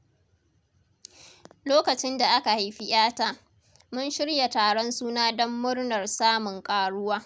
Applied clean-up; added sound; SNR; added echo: none; none; none; none.